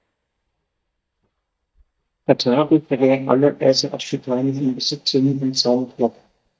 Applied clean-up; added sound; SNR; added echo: neural mask model DeepFilterNet 3.